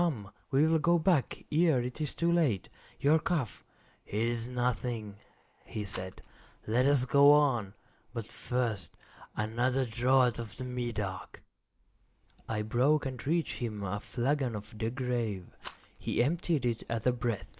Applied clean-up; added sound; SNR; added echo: neural mask model Resemble Enhance denoiser.